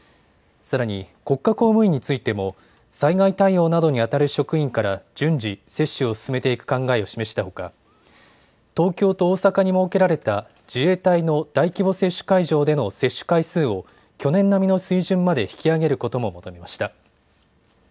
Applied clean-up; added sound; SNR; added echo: none; none; none; none.